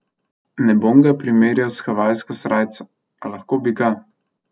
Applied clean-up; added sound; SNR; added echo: none; none; none; none.